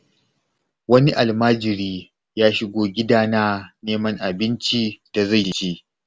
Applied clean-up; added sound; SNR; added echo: none; none; none; none.